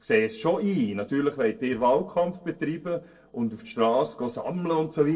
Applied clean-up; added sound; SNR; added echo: neural separator model SepFormer DNS4.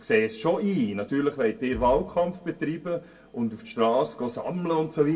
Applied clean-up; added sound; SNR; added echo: none; Fireworks; 19 dB; reverberation time 0.1 s.